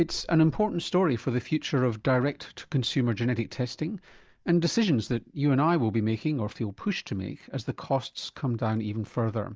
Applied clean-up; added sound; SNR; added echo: neural mask model DeepFilterNet 3.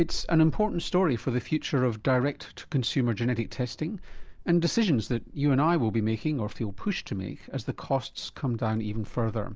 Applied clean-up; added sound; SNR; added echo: none; Wind; 12 dB; none.